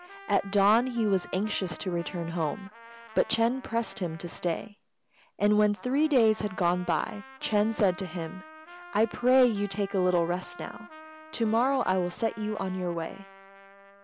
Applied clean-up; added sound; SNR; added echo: none; Trumpet; 19 dB; none.